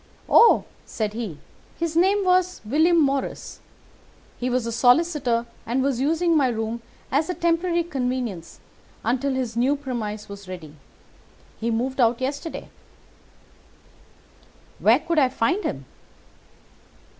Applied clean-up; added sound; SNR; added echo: none; none; none; none.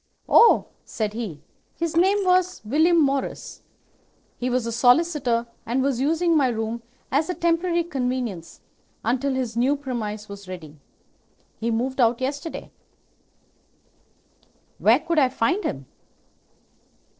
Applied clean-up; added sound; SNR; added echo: neural separator model SepFormer DNS4.